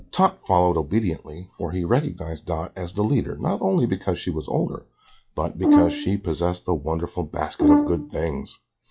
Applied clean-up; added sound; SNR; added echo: classical method log-MMSE.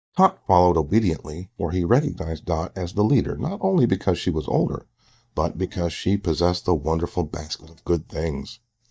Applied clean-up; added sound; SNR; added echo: neural mask model DeepFilterNet 3.